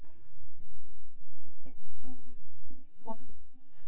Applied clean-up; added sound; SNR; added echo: neural mask model DeepFilterNet 3.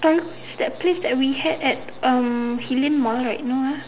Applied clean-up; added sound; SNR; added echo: none; none; none; none.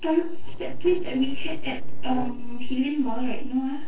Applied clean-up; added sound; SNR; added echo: neural separator model SepFormer DNS4.